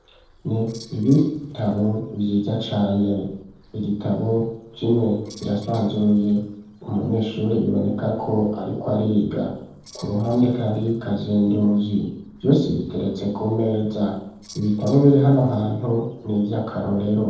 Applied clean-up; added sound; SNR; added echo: neural separator model SepFormer DNS4.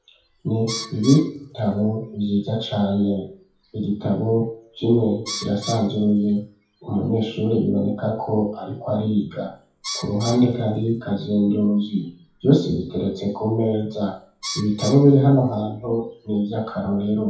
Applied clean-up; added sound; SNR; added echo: classical method WPE with log-MMSE.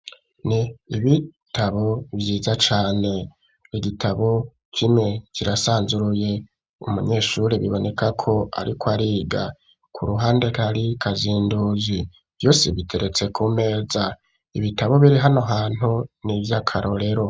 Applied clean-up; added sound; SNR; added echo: none; none; none; none.